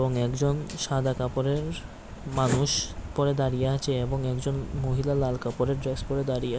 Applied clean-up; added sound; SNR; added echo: none; none; none; none.